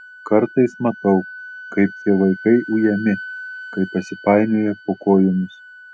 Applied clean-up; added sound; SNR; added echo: none; Wind instrument, woodwind instrument; 17 dB; none.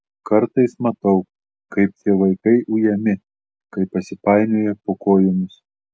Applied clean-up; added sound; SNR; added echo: none; none; none; none.